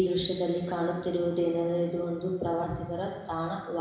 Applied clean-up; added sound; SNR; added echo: none; none; none; reverberation time 1.0 s.